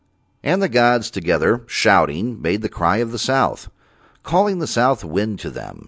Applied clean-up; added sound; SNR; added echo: none; none; none; none.